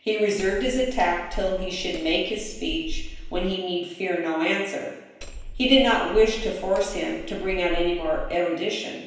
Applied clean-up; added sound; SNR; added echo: none; Hammer; 8 dB; reverberation time 0.9 s.